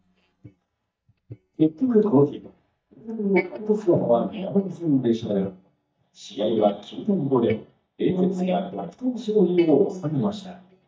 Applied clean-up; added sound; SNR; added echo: neural mask model DeepFilterNet 3.